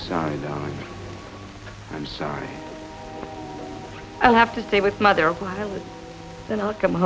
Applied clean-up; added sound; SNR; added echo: none; none; none; none.